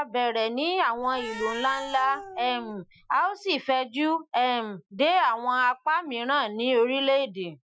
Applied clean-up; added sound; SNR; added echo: classical method Wiener filter.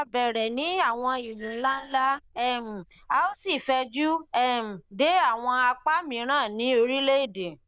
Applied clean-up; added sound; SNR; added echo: neural diffusion model UNIVERSE++.